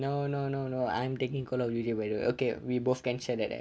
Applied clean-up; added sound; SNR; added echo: none; none; none; none.